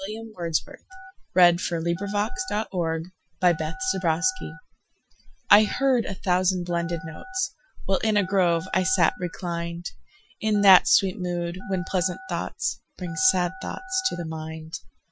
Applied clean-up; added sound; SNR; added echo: classical method Wiener filter.